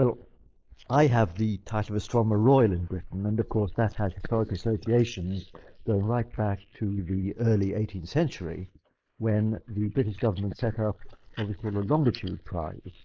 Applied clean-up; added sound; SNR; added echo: neural mask model Resemble Enhance denoiser.